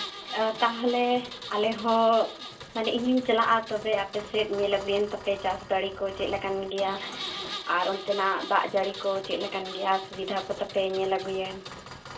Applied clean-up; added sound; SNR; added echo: none; Engine; 13 dB; reverberation time 0.2 s.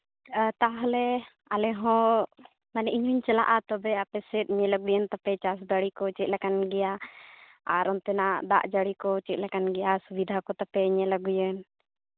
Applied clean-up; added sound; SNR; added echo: none; none; none; none.